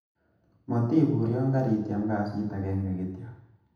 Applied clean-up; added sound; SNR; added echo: none; none; none; reverberation time 0.8 s.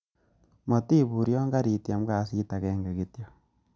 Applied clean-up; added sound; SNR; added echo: none; none; none; none.